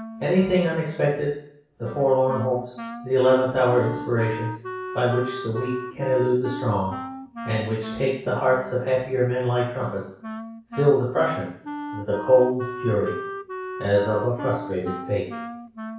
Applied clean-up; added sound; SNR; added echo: none; Wind instrument, woodwind instrument; 11 dB; reverberation time 0.6 s.